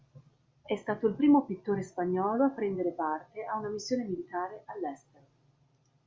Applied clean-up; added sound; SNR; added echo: none; none; none; none.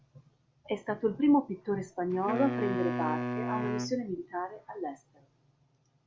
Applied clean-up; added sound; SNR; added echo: none; Wind instrument, woodwind instrument; 3 dB; none.